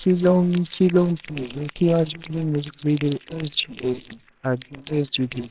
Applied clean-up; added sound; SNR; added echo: neural separator model SepFormer WHAMR!.